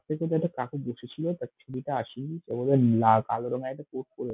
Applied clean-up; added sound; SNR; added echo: none; none; none; none.